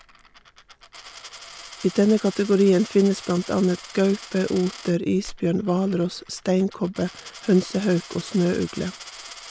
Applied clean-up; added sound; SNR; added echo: none; Coin (dropping); 18 dB; none.